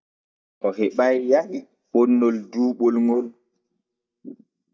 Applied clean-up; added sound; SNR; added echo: neural mask model DeepFilterNet 3.